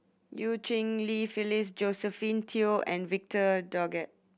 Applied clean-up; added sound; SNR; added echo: none; none; none; none.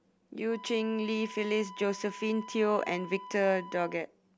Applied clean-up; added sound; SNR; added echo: none; Wind instrument, woodwind instrument; 16 dB; none.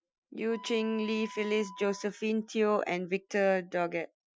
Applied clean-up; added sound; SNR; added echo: classical method Wiener filter.